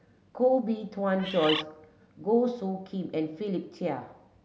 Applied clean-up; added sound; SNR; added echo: none; Bird; 4 dB; none.